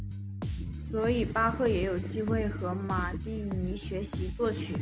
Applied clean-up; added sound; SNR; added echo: none; Bass guitar; 4 dB; none.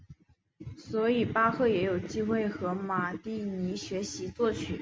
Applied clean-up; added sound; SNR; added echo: none; none; none; none.